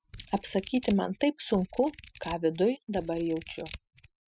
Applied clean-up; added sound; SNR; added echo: classical method spectral subtraction.